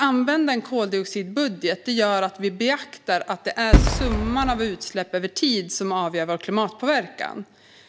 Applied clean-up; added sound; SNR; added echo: none; Fireworks; -3 dB; none.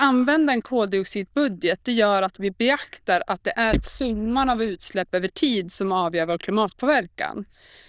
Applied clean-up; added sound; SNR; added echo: neural diffusion model UNIVERSE++.